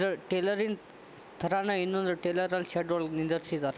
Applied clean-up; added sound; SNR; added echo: none; none; none; none.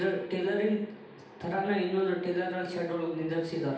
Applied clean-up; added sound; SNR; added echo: none; none; none; reverberation time 0.8 s.